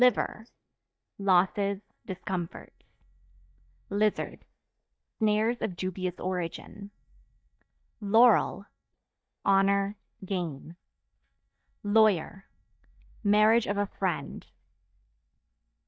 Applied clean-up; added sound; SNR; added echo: neural mask model DeepFilterNet 3.